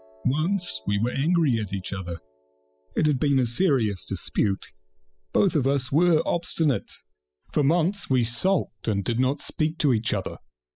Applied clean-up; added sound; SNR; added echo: classical method spectral subtraction.